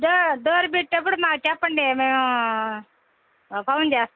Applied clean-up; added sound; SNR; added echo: none; none; none; none.